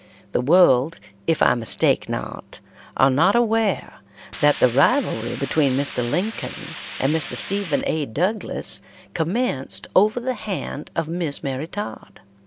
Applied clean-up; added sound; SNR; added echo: none; Hiss; 12 dB; none.